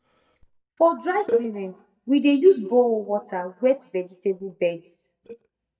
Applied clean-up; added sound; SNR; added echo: neural mask model DeepFilterNet 3.